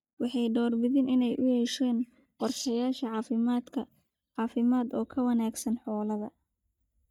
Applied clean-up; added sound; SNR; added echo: neural mask model DeepFilterNet 3.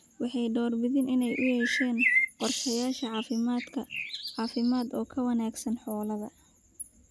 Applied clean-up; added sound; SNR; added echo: none; Bird; 2 dB; none.